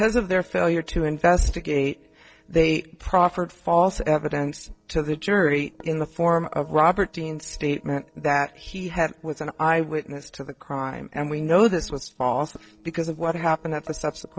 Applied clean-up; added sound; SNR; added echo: neural separator model SepFormer DNS4.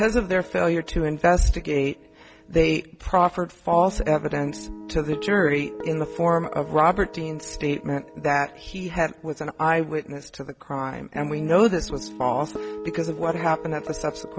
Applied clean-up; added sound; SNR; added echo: none; Guitar; 15 dB; none.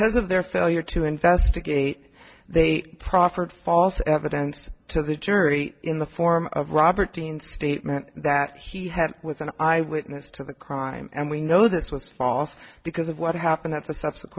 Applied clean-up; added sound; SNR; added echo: none; none; none; none.